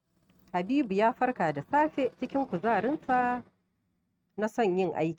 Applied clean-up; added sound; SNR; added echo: neural mask model RNNoise.